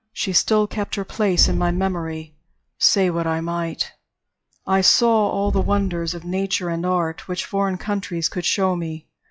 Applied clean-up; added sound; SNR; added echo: classical method log-MMSE.